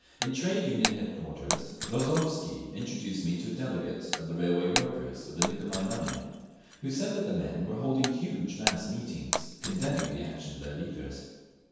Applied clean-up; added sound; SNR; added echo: none; Shatter; 6 dB; reverberation time 1.2 s.